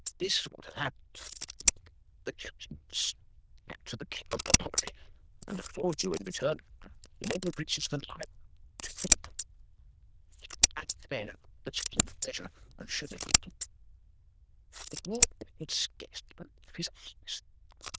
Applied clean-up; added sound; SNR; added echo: neural diffusion model UNIVERSE++.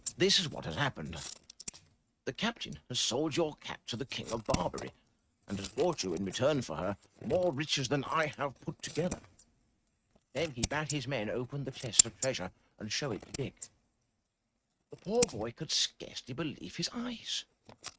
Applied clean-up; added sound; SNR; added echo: neural mask model RNNoise.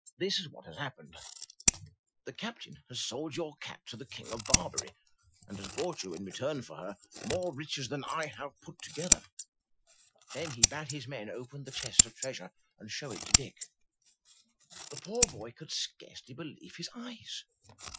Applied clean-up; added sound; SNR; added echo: classical method Wiener filter.